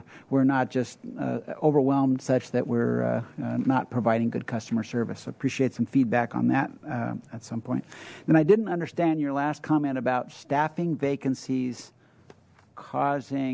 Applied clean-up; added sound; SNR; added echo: none; none; none; none.